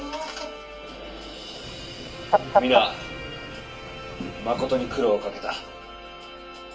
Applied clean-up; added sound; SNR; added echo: none; Fowl; -2 dB; reverberation time 0.2 s.